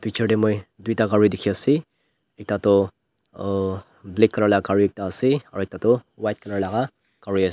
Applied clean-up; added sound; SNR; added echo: none; none; none; none.